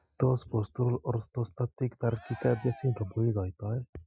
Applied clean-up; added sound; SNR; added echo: classical method Wiener filter.